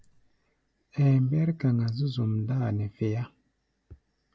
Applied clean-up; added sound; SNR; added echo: none; none; none; none.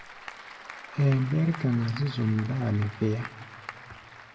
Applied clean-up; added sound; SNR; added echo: none; Applause / Crowd; 15 dB; reverberation time 0.9 s.